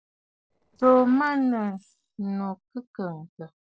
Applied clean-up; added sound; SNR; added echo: neural separator model SepFormer DNS4.